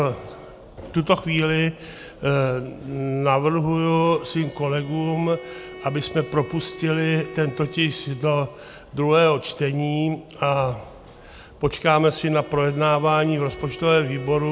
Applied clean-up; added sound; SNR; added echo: none; Bowed string instrument; 20 dB; none.